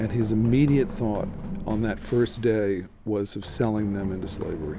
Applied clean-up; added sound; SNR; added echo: none; Run; 10 dB; none.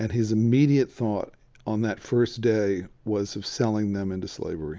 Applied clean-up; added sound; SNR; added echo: none; none; none; none.